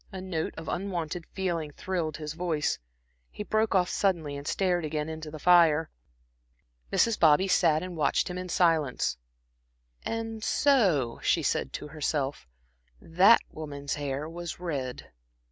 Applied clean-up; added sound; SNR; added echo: none; none; none; none.